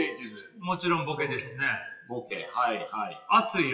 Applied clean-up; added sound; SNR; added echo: classical method WPE with log-MMSE.